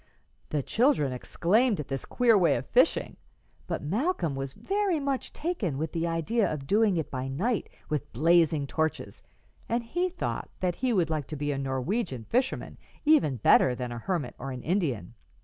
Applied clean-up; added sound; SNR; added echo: none; none; none; none.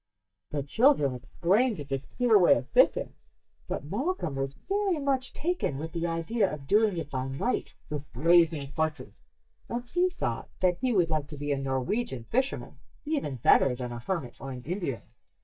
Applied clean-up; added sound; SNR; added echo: neural mask model DeepFilterNet 3.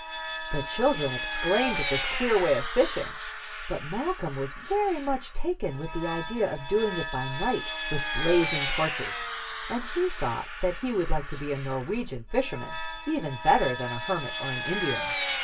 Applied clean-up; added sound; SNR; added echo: none; Vehicle; 6 dB; reverberation time 0.1 s.